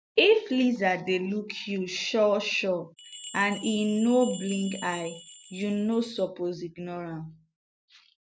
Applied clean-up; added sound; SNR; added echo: none; Bell; 16 dB; none.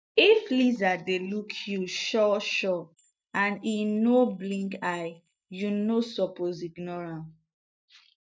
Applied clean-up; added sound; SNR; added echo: neural mask model DeepFilterNet 3.